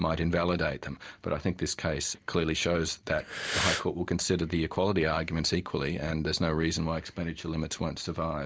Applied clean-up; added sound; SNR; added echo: none; Breathing; 3 dB; none.